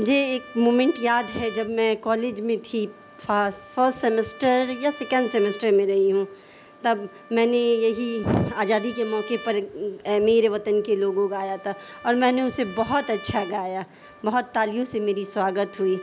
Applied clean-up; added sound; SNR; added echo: none; Trumpet; 20 dB; none.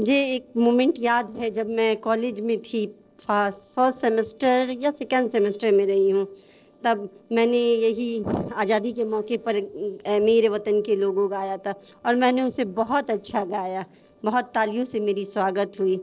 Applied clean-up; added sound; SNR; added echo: neural separator model SepFormer DNS4.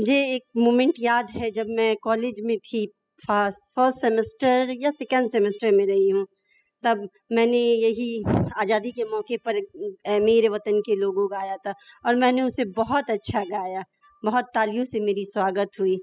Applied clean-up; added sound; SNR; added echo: classical method spectral subtraction.